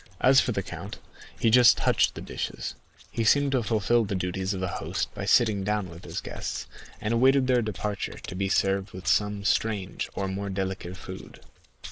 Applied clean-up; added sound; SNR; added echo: neural separator model SepFormer DNS4.